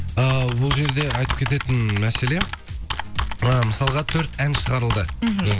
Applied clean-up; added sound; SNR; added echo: none; Computer keyboard; 7 dB; none.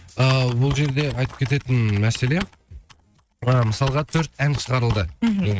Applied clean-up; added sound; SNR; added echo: neural mask model RNNoise.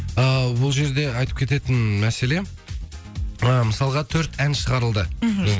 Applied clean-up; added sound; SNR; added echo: none; none; none; none.